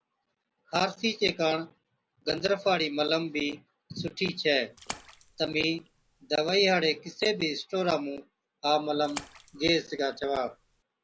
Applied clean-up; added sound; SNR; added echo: none; Splash, splatter; 18 dB; none.